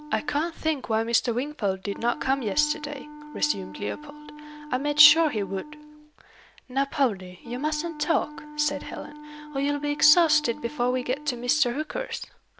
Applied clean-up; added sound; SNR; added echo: none; Wind instrument, woodwind instrument; 15 dB; none.